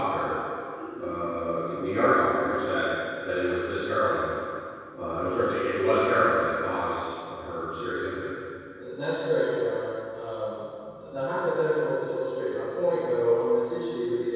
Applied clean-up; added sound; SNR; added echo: none; none; none; reverberation time 2.2 s.